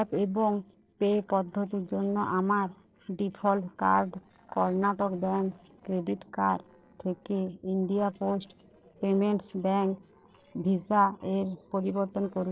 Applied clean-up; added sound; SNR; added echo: neural separator model SepFormer DNS4.